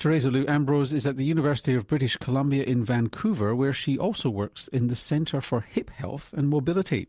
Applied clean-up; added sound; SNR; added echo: none; none; none; none.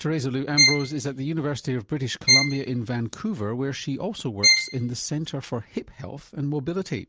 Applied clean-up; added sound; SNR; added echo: none; Bowed string instrument; -3 dB; none.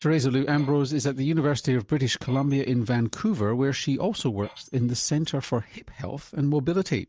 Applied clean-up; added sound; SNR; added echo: neural mask model DeepFilterNet 3.